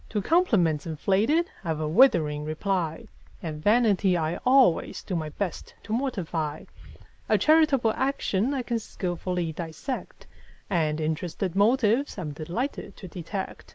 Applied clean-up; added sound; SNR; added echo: neural mask model Resemble Enhance denoiser.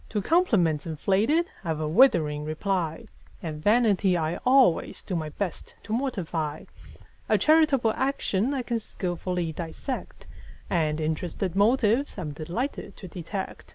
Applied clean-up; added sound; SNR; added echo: none; Wind; 18 dB; none.